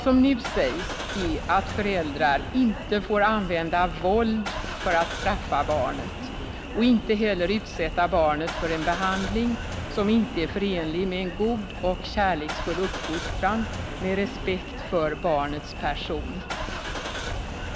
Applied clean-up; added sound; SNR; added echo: none; Engine starting / Car; 7 dB; none.